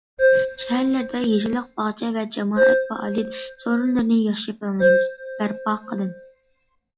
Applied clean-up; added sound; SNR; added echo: classical method log-MMSE.